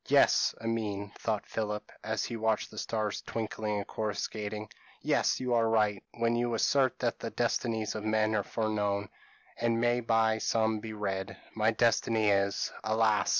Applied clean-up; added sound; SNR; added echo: none; none; none; none.